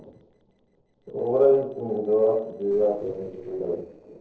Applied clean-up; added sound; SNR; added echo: neural separator model SepFormer DNS4.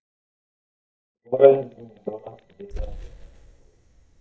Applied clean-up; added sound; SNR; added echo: neural mask model DeepFilterNet 3.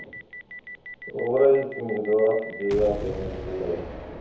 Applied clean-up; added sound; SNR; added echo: none; Boom; 13 dB; reverberation time 0.7 s.